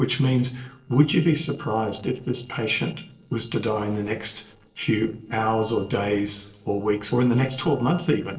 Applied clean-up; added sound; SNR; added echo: neural separator model SepFormer DNS4.